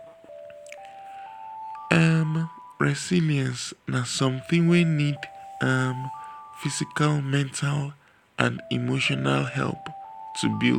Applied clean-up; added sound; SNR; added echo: none; Alarm; 17 dB; none.